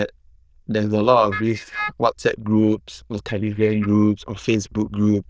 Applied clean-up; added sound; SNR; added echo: neural diffusion model UNIVERSE++.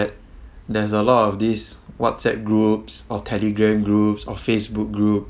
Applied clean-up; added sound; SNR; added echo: none; none; none; none.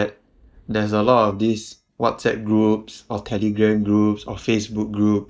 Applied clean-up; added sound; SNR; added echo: neural mask model DeepFilterNet 3.